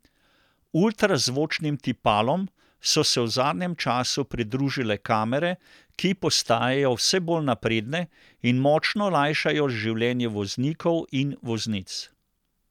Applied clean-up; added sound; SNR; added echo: none; none; none; none.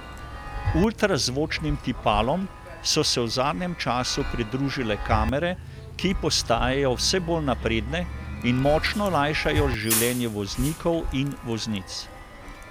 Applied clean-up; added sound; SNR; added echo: none; Bus + Chime; 7 dB; none.